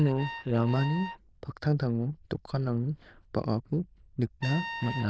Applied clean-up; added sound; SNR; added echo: neural diffusion model UNIVERSE++.